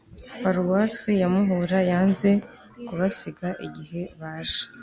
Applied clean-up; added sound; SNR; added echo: none; none; none; none.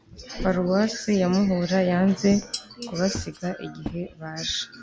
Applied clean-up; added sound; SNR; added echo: none; Walk, footsteps + Dishes, pots, and pans; 14 dB; none.